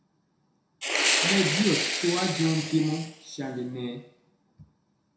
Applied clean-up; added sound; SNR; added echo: none; Fire; 0 dB; reverberation time 0.6 s.